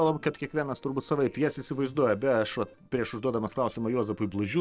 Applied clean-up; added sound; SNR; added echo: neural separator model SepFormer DNS4.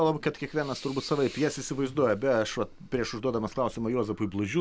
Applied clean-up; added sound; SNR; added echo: none; none; none; none.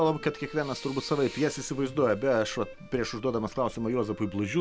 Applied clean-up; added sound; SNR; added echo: none; Bowed string instrument; 20 dB; none.